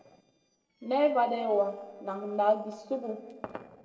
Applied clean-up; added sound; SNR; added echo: neural separator model SepFormer DNS4.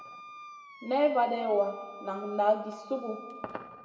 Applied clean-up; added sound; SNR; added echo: none; Wind instrument, woodwind instrument; 17 dB; reverberation time 1.7 s.